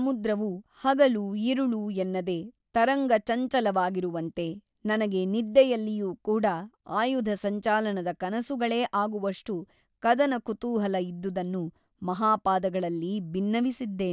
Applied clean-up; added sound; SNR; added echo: none; none; none; none.